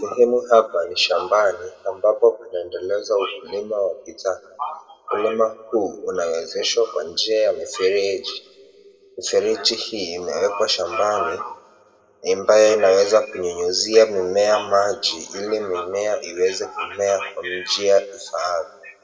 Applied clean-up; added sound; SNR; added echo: none; none; none; reverberation time 1.6 s.